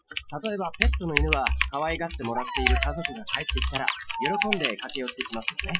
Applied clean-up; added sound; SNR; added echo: classical method Wiener filter.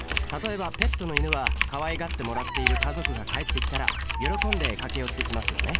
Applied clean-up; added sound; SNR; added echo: none; Typing; -5 dB; none.